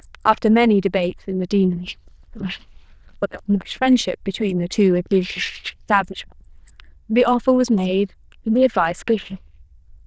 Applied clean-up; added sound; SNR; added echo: neural diffusion model UNIVERSE++.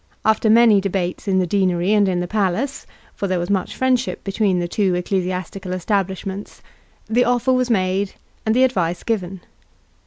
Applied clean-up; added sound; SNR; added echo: none; none; none; none.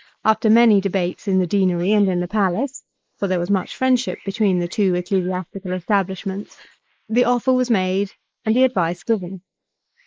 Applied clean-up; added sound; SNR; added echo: neural mask model Resemble Enhance denoiser.